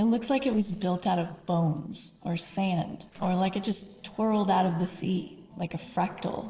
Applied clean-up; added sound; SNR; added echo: neural separator model SepFormer DNS4.